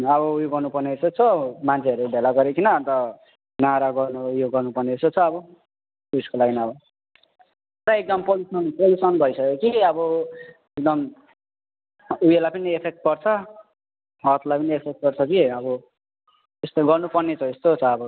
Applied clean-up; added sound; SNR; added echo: none; none; none; none.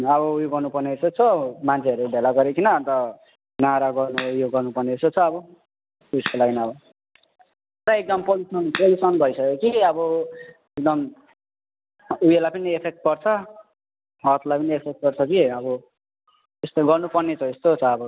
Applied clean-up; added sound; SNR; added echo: none; Crack; 12 dB; none.